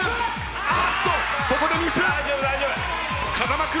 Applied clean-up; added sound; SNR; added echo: none; none; none; none.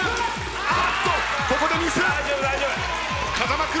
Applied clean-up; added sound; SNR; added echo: none; Liquid; 15 dB; none.